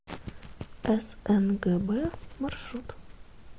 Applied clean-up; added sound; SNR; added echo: none; none; none; none.